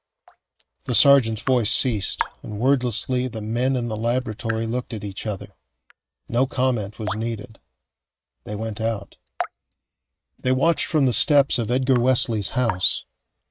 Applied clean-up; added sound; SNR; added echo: neural mask model RNNoise.